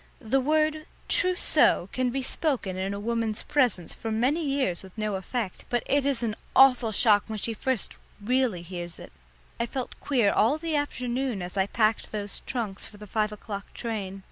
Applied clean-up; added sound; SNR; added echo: none; none; none; none.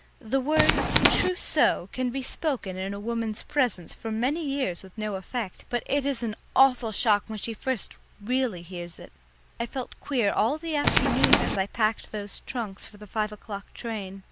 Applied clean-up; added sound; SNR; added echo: none; Tools; -5 dB; none.